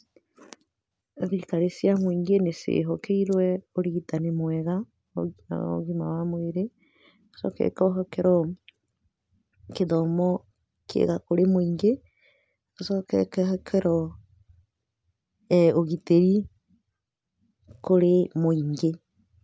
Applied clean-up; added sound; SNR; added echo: none; none; none; none.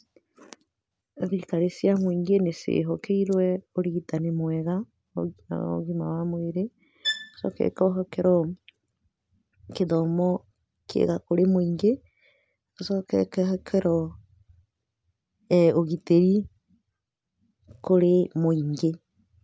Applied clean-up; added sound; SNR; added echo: none; Bowed string instrument; 8 dB; none.